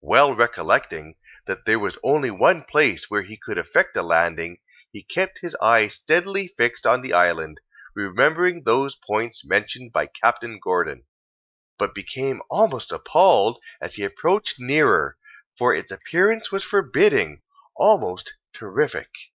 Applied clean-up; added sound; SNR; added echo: neural mask model Resemble Enhance denoiser.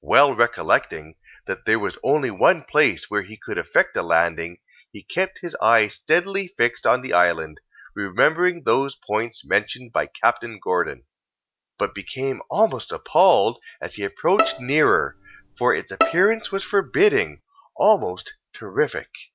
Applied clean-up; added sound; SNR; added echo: none; Bowed string instrument; 6 dB; none.